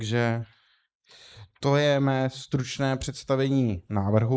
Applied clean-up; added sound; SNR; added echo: neural mask model Resemble Enhance denoiser.